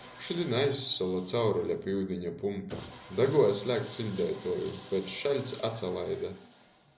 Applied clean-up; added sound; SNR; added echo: none; Sawing; 20 dB; none.